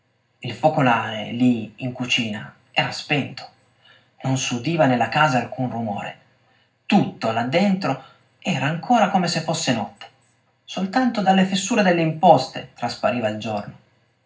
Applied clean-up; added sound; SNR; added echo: none; none; none; reverberation time 0.4 s.